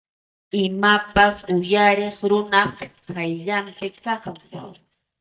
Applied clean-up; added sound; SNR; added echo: neural mask model DeepFilterNet 3.